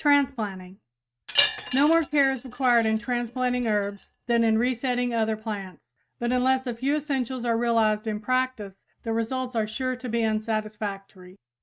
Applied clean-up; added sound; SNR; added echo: neural mask model RNNoise.